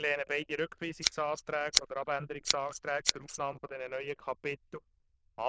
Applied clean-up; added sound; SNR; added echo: neural diffusion model UNIVERSE++.